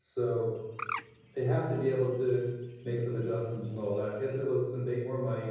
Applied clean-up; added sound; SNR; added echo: none; Bird; 15 dB; reverberation time 1.3 s.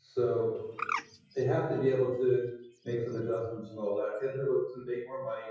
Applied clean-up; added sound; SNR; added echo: classical method WPE with log-MMSE.